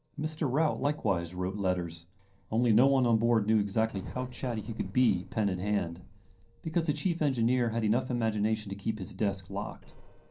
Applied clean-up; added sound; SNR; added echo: neural separator model SepFormer DNS4.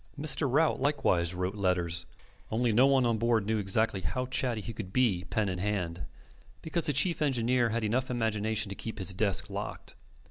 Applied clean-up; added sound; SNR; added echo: none; none; none; none.